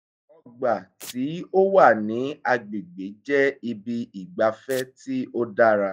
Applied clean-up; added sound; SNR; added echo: classical method log-MMSE.